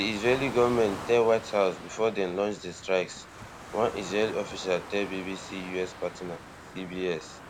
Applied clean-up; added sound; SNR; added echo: none; Waves, surf; 13 dB; none.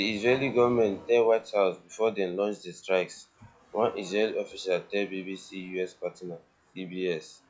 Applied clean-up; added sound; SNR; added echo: classical method log-MMSE.